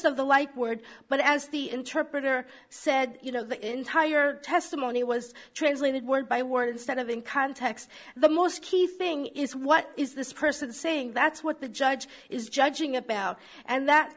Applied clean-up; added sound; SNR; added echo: none; none; none; none.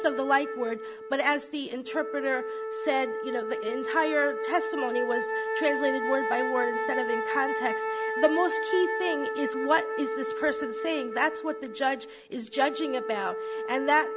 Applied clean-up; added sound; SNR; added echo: none; Wind instrument, woodwind instrument; 3 dB; none.